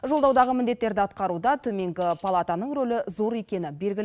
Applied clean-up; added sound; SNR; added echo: none; Tambourine; 10 dB; none.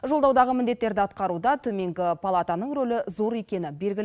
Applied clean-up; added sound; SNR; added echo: none; none; none; none.